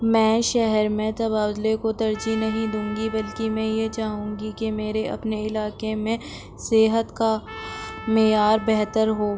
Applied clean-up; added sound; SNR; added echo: none; Trumpet; 19 dB; none.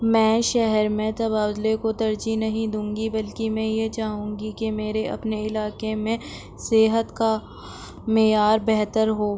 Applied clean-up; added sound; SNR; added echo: none; none; none; none.